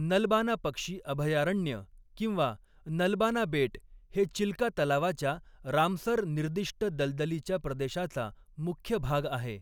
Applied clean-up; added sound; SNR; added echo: none; none; none; none.